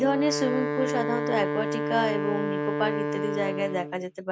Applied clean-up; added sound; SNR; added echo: none; Wind instrument, woodwind instrument; 1 dB; none.